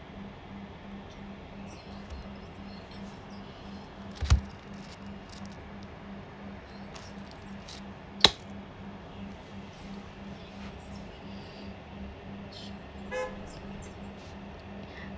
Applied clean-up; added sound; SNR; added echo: none; Traffic noise, roadway noise / Vehicle horn, car horn, honking; 3 dB; none.